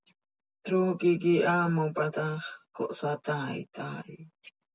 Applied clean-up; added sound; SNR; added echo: none; none; none; none.